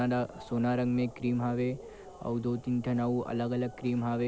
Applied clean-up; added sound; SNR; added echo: none; none; none; none.